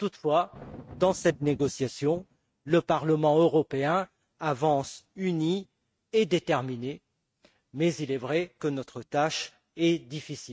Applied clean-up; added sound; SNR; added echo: neural mask model RNNoise.